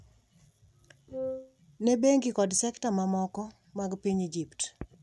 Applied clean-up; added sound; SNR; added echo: none; Wind instrument, woodwind instrument; 7 dB; none.